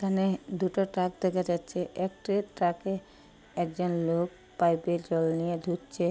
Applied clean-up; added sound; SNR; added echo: none; none; none; none.